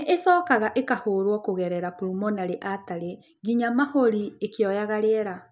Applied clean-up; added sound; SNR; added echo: none; none; none; none.